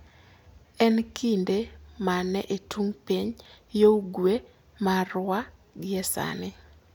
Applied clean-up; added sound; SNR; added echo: none; none; none; none.